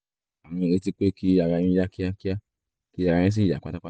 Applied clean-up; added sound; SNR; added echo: none; none; none; none.